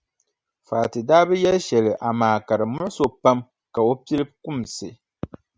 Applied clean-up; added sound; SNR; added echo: none; none; none; none.